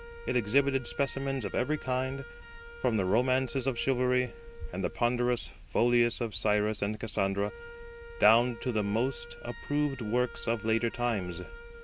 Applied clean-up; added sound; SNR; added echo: none; Wind instrument, woodwind instrument; 18 dB; none.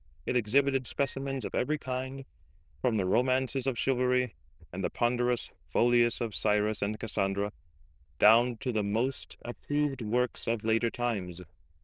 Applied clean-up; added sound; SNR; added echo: neural diffusion model UNIVERSE++.